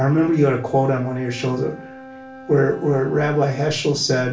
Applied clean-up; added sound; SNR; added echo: none; Wind instrument, woodwind instrument; 19 dB; reverberation time 0.3 s.